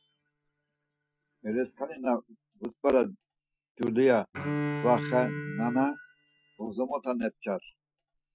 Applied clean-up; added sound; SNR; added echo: classical method Wiener filter.